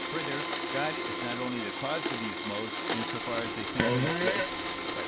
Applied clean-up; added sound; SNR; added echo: none; Fart + Domestic sounds, home sounds; -5 dB; none.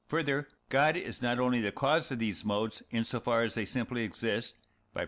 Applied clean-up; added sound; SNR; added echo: none; none; none; none.